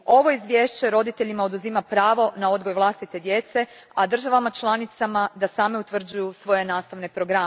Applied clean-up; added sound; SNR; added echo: none; none; none; none.